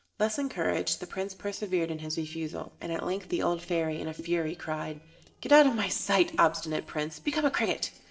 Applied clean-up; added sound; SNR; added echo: neural separator model SepFormer DNS4.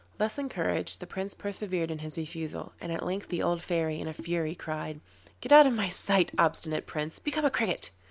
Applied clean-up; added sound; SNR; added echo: none; none; none; none.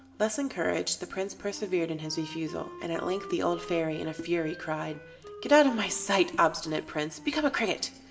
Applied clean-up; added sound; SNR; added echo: none; Wind instrument, woodwind instrument; 18 dB; reverberation time 1.0 s.